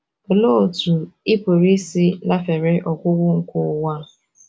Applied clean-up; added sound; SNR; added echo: none; none; none; none.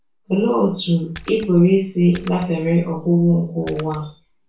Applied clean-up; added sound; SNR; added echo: none; Splash, splatter; 17 dB; reverberation time 0.3 s.